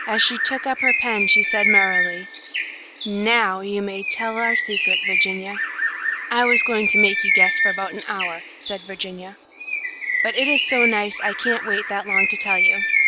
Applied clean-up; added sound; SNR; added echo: none; Bird; -3 dB; none.